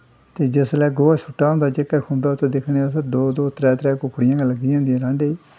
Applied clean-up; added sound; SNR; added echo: none; none; none; none.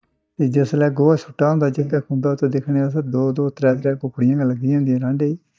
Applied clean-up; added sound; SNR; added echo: neural mask model DeepFilterNet 3.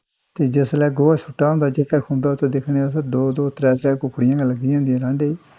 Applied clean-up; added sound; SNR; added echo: neural mask model Resemble Enhance denoiser.